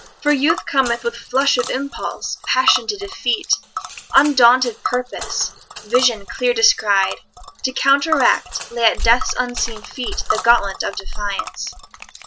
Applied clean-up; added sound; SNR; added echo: none; Tick; 11 dB; none.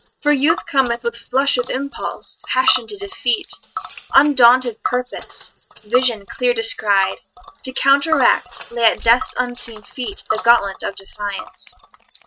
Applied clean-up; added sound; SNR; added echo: neural mask model RNNoise.